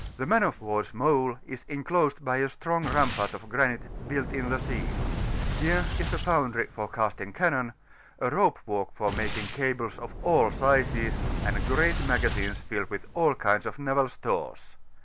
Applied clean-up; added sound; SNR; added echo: none; Boom; 6 dB; none.